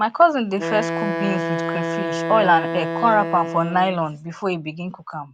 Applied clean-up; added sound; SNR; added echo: none; Wind instrument, woodwind instrument; 6 dB; none.